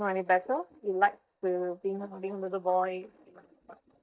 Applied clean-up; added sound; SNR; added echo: neural mask model DeepFilterNet 3.